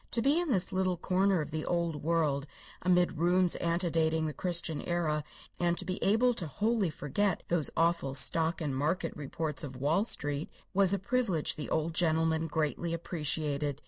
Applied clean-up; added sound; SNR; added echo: none; none; none; none.